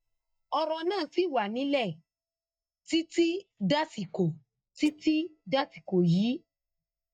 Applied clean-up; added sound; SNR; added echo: neural mask model DeepFilterNet 3.